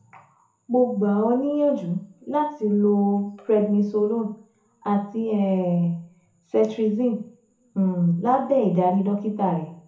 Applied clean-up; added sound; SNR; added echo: none; none; none; reverberation time 0.5 s.